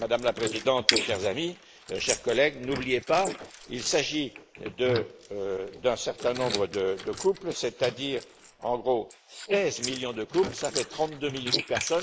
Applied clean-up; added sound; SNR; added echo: neural mask model Resemble Enhance denoiser.